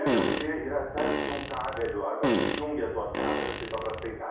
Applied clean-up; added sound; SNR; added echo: none; Fart; -1 dB; reverberation time 0.7 s.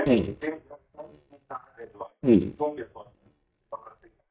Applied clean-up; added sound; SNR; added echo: neural mask model DeepFilterNet 3.